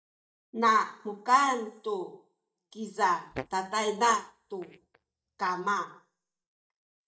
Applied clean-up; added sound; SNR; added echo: neural mask model DeepFilterNet 3.